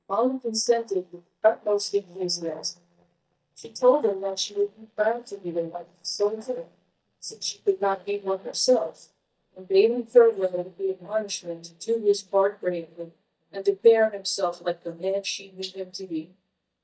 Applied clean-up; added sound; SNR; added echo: neural mask model DeepFilterNet 3.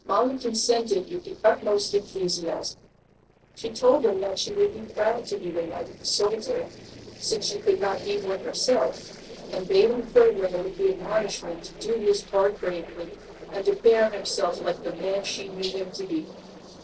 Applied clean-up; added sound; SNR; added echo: neural separator model SepFormer DNS4.